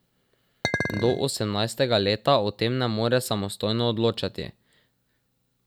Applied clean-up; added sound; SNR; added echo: none; Chink, clink; 4 dB; none.